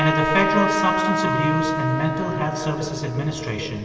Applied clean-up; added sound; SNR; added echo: none; Trumpet; 1 dB; reverberation time 2.5 s.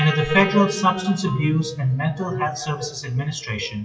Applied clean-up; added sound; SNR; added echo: classical method WPE with log-MMSE.